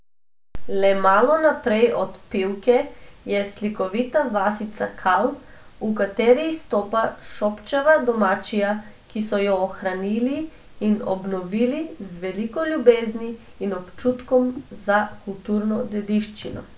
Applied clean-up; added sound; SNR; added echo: none; none; none; none.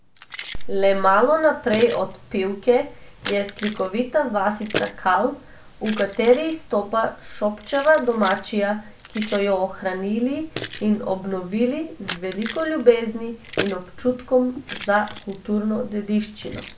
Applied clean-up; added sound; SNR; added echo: none; Keys jangling; 14 dB; none.